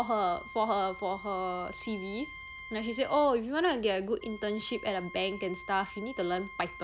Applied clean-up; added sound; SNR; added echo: none; Wind instrument, woodwind instrument; 15 dB; none.